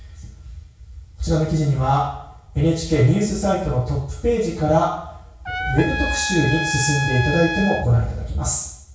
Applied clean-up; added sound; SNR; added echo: none; Trumpet; 5 dB; reverberation time 0.6 s.